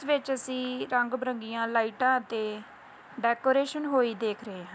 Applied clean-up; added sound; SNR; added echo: none; none; none; none.